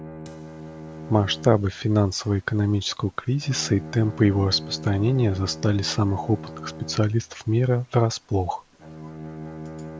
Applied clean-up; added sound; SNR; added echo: none; Bowed string instrument; 15 dB; none.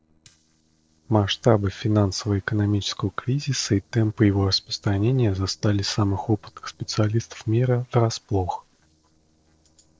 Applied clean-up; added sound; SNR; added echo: neural separator model SepFormer DNS4.